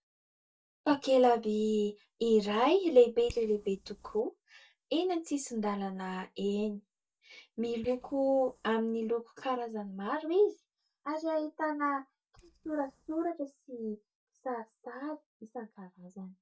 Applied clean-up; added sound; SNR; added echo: neural mask model DeepFilterNet 3.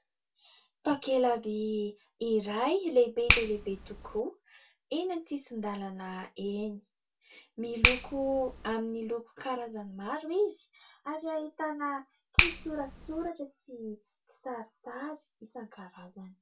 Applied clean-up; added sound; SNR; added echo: none; Finger snapping; 2 dB; reverberation time 0.2 s.